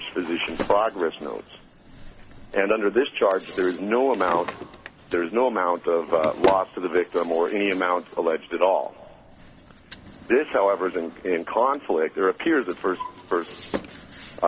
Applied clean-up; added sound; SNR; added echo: none; Drawer open or close; 14 dB; none.